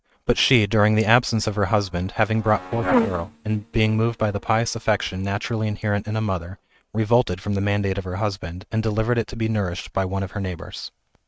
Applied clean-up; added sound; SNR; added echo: neural mask model RNNoise.